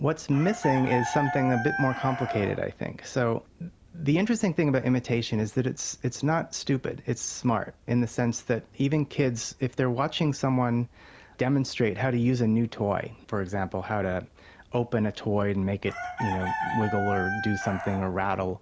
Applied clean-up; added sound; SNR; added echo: none; Chicken, rooster; 10 dB; none.